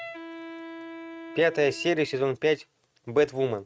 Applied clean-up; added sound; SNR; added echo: neural mask model RNNoise.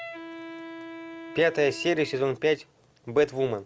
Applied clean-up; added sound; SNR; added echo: none; Wind instrument, woodwind instrument; 15 dB; none.